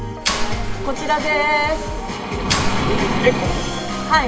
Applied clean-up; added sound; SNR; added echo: none; Mechanisms; 4 dB; reverberation time 1.5 s.